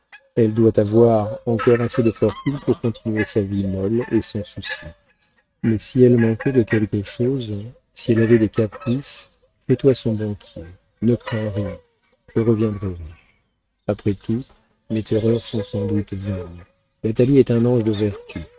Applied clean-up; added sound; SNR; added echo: neural mask model RNNoise.